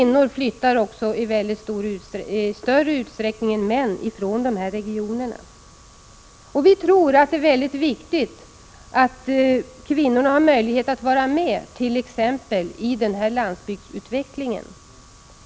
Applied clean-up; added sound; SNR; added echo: none; none; none; none.